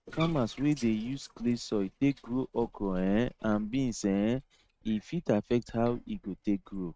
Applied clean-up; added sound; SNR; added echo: neural mask model RNNoise.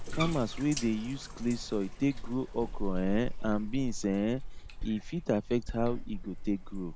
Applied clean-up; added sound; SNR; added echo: none; Bathtub (filling or washing); 4 dB; none.